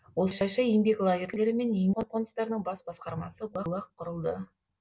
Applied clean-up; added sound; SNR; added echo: none; none; none; none.